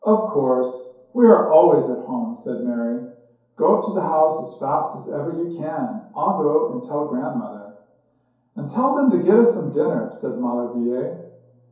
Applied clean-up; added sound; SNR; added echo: none; none; none; reverberation time 2.4 s.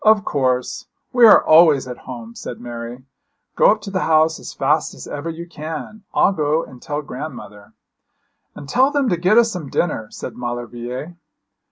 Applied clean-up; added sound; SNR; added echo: none; none; none; none.